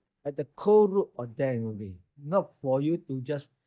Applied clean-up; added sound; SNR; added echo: neural mask model DeepFilterNet 3.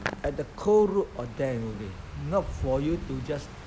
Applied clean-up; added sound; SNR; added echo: none; Hands; 11 dB; none.